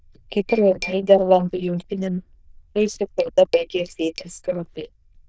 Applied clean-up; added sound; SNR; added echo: neural diffusion model UNIVERSE++.